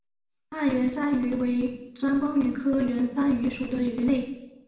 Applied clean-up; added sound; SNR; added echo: none; none; none; reverberation time 0.8 s.